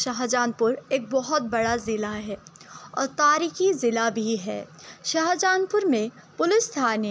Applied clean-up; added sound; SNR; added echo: none; none; none; none.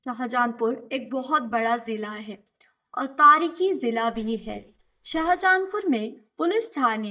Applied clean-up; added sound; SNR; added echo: neural mask model DeepFilterNet 3.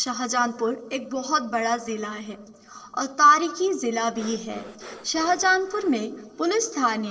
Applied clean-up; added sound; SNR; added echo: neural separator model SepFormer DNS4.